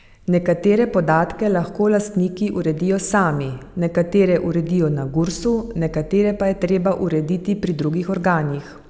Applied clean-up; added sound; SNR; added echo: none; none; none; none.